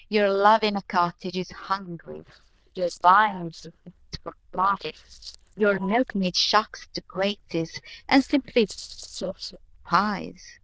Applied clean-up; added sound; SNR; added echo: neural diffusion model UNIVERSE++.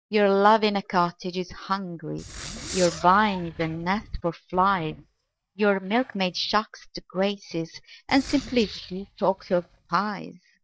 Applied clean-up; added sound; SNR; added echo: neural mask model DeepFilterNet 3.